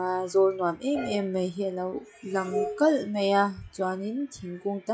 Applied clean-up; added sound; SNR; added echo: classical method WPE with log-MMSE.